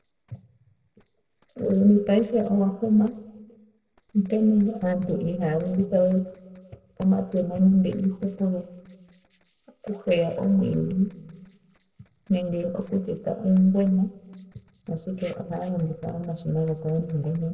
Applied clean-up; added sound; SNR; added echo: neural separator model SepFormer DNS4.